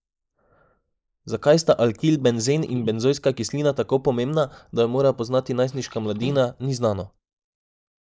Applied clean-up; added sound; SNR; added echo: neural mask model Resemble Enhance denoiser.